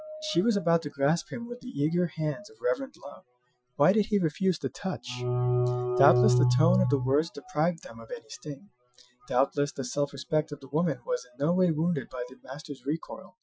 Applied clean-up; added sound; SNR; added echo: classical method Wiener filter.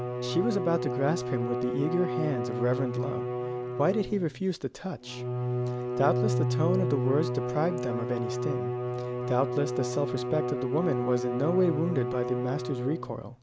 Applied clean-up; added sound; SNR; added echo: none; Bowed string instrument; 1 dB; none.